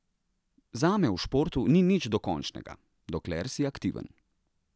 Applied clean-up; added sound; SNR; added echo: none; none; none; none.